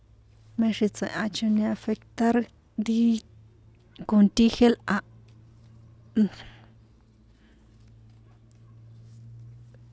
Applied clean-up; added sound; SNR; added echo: none; none; none; none.